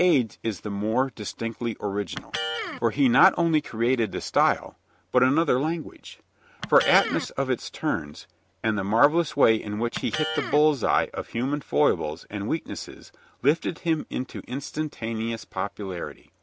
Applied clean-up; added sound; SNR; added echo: none; Electric guitar; 12 dB; none.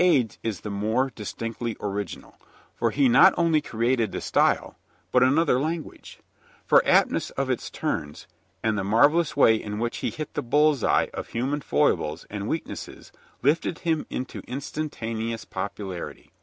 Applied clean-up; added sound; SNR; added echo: none; none; none; none.